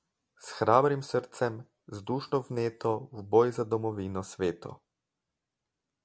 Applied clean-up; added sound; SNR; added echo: none; none; none; none.